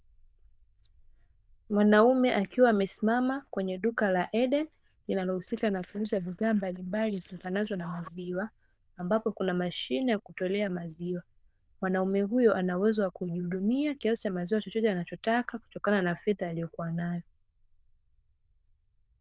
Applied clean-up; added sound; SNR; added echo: neural diffusion model UNIVERSE++.